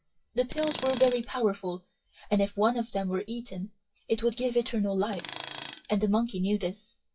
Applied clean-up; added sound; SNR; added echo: classical method WPE with log-MMSE.